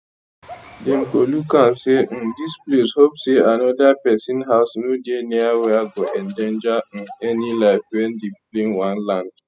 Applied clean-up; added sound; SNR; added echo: classical method spectral subtraction.